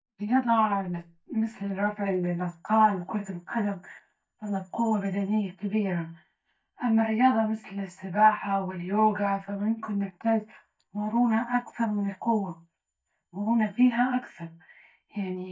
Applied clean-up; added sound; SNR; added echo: neural mask model DeepFilterNet 3.